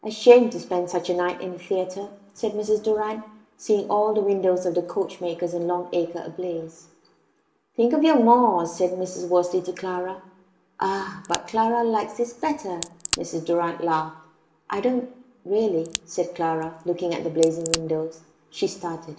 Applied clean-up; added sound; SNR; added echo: none; Crack; 11 dB; reverberation time 0.6 s.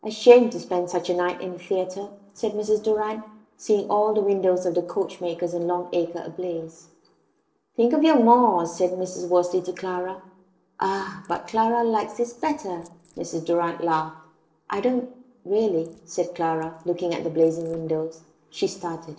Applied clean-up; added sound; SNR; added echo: neural separator model SepFormer DNS4.